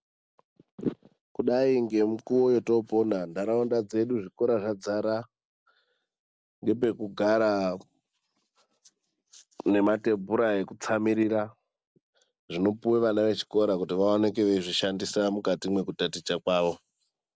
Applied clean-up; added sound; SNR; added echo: none; none; none; none.